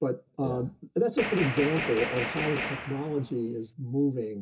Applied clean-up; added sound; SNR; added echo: none; Gunshot, gunfire; 5 dB; reverberation time 0.2 s.